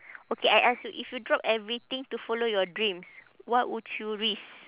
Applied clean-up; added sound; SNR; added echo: none; none; none; none.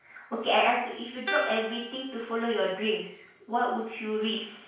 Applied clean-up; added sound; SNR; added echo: none; Guitar; 6 dB; reverberation time 0.5 s.